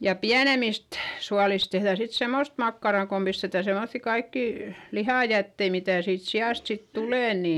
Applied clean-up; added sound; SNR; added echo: none; none; none; none.